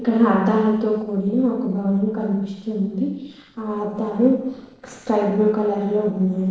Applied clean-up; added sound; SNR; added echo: neural separator model SepFormer DNS4.